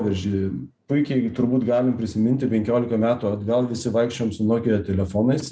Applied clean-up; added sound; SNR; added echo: none; none; none; none.